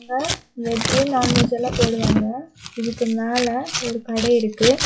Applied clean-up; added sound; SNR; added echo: classical method WPE with log-MMSE.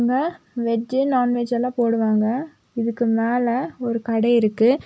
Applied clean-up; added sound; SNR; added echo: none; none; none; none.